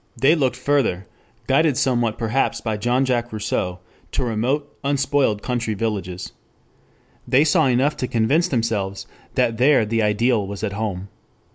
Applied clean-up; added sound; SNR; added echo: none; none; none; none.